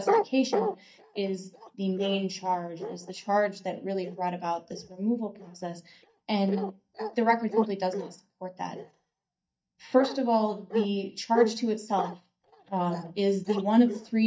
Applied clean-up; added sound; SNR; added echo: neural mask model DeepFilterNet 3.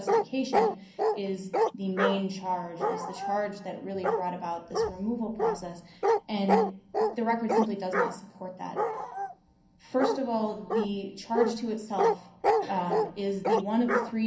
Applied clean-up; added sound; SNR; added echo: none; Bark; -2 dB; reverberation time 0.6 s.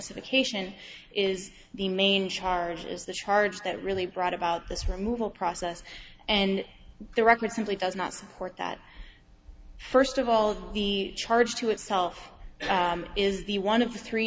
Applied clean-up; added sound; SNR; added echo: none; none; none; none.